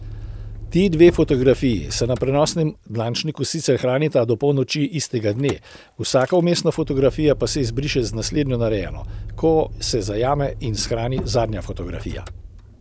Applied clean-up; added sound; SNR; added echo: none; Motor vehicle (road); 12 dB; none.